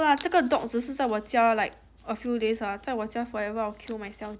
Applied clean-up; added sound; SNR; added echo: none; none; none; none.